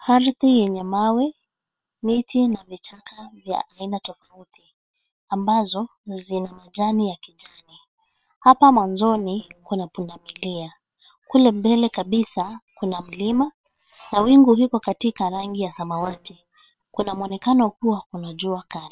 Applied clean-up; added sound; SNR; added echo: neural separator model SepFormer WHAM!.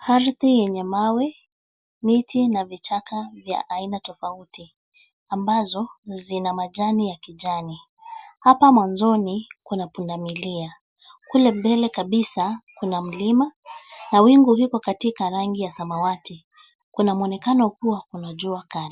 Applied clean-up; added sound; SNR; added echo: none; none; none; none.